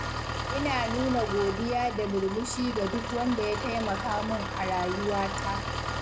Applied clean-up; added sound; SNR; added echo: none; Engine; 3 dB; none.